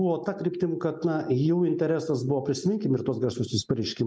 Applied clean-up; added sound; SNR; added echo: none; none; none; none.